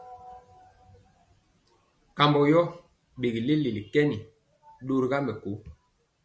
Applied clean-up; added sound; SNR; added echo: none; none; none; none.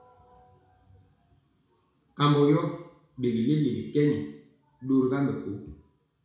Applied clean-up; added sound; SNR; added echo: none; none; none; reverberation time 0.6 s.